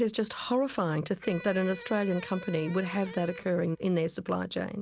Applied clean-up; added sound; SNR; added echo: none; Electric guitar; 16 dB; none.